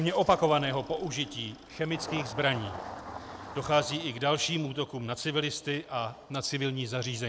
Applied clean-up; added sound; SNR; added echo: none; Engine starting; 15 dB; none.